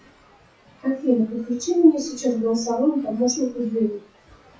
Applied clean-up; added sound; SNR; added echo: classical method WPE with log-MMSE.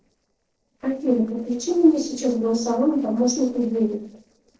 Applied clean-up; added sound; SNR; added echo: neural separator model SepFormer DNS4.